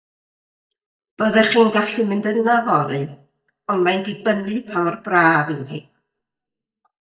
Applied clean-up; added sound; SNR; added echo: neural mask model DeepFilterNet 3.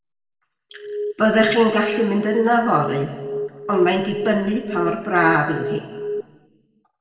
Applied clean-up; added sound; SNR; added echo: none; Alarm; 7 dB; reverberation time 1.4 s.